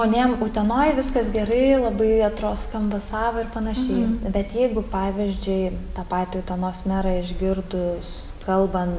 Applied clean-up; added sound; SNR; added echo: none; none; none; none.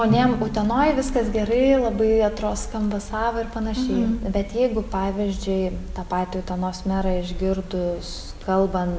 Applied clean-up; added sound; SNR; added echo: none; Drum; 16 dB; none.